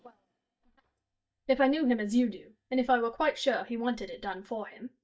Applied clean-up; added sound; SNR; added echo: neural mask model DeepFilterNet 3.